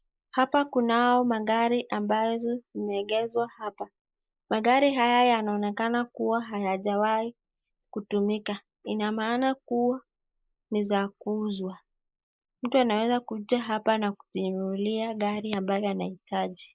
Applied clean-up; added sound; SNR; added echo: neural mask model Resemble Enhance denoiser.